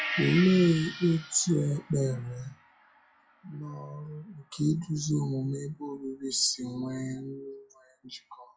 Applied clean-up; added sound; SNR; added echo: classical method WPE with log-MMSE.